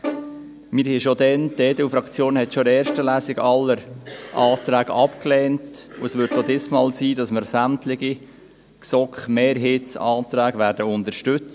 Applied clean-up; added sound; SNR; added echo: none; Bowed string instrument; 14 dB; none.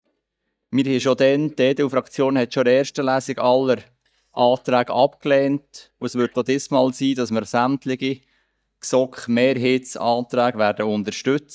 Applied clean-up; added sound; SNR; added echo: neural mask model DeepFilterNet 3.